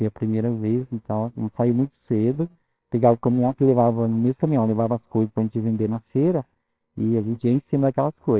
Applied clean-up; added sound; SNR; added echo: neural separator model SepFormer WHAMR!.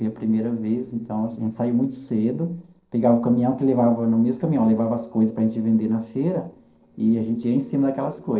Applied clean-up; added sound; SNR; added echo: neural separator model SepFormer DNS4.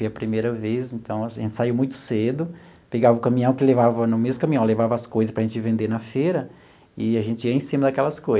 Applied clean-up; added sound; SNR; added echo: none; none; none; none.